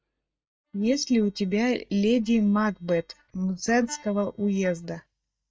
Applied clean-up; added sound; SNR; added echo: neural mask model DeepFilterNet 3.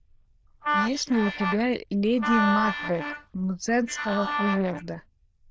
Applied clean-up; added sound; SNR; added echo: neural diffusion model UNIVERSE++.